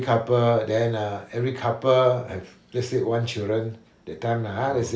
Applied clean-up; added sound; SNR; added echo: none; none; none; none.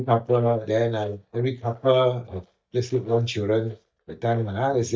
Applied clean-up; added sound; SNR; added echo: neural mask model DeepFilterNet 3.